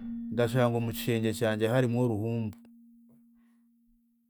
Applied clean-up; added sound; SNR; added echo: none; Keyboard (musical); 13 dB; none.